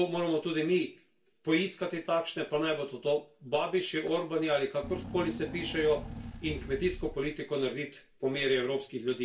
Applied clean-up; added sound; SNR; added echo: none; Engine / Car; 10 dB; reverberation time 0.3 s.